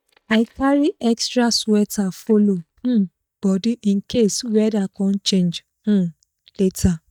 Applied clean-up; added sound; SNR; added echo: neural mask model DeepFilterNet 3.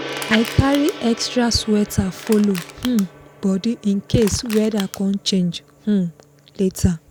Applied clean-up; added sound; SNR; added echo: none; Crushing + Gong; 15 dB; none.